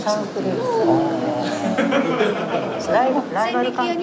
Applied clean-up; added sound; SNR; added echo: none; Dog; 5 dB; none.